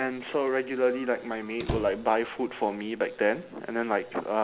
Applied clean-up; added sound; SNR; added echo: none; Squeak; 12 dB; none.